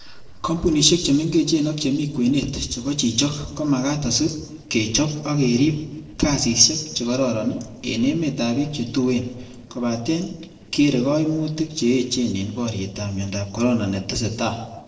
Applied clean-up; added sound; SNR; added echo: neural separator model SepFormer DNS4.